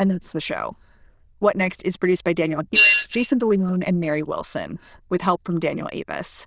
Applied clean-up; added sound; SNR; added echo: neural diffusion model UNIVERSE++.